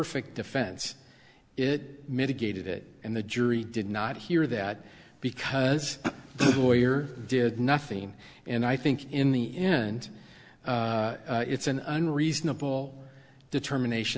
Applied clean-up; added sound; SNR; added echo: none; none; none; none.